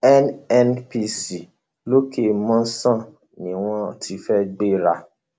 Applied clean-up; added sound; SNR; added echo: none; none; none; none.